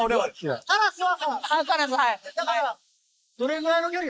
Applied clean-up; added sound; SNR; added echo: neural mask model Resemble Enhance denoiser.